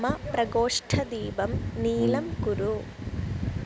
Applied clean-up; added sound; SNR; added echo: none; Brass instrument; 4 dB; none.